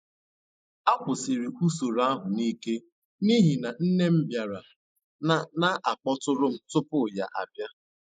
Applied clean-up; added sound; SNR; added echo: neural mask model Resemble Enhance denoiser.